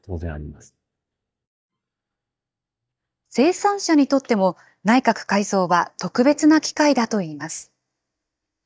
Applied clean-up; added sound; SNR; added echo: neural mask model DeepFilterNet 3.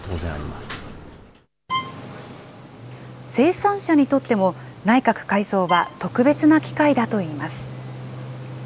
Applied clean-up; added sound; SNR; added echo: none; Bowed string instrument; 11 dB; none.